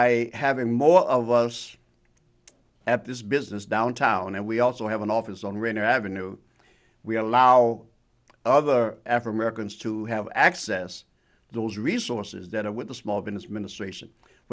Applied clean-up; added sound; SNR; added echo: none; none; none; none.